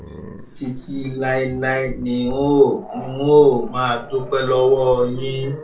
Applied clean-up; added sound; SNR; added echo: none; Growling; 14 dB; reverberation time 0.2 s.